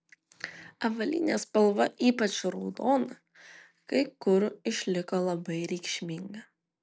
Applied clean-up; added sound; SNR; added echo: none; none; none; none.